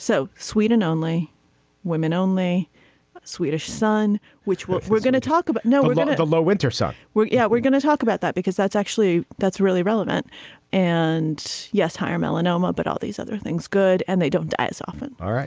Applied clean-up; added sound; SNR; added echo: none; none; none; none.